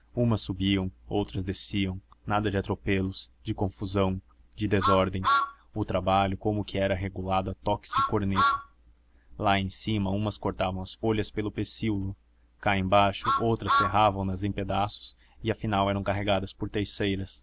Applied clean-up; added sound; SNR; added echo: none; Truck; 2 dB; none.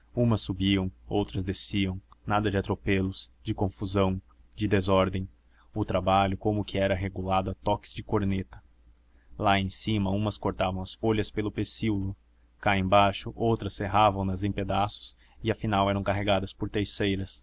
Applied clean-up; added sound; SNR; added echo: none; none; none; none.